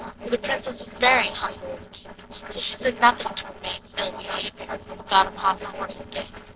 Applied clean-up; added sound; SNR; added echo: neural separator model SepFormer DNS4.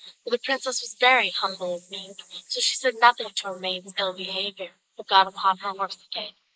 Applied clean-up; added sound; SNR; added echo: neural mask model Resemble Enhance denoiser.